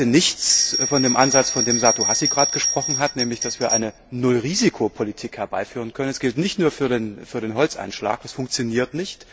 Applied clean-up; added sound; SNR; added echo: none; Bell; 1 dB; none.